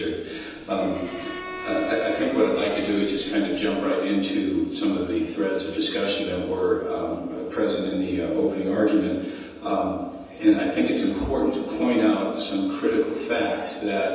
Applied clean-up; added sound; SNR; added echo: none; Bowed string instrument; 14 dB; reverberation time 1.1 s.